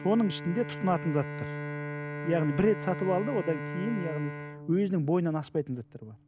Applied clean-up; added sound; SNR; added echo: none; Bowed string instrument; 8 dB; none.